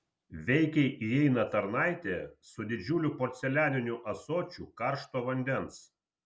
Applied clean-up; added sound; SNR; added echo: none; none; none; none.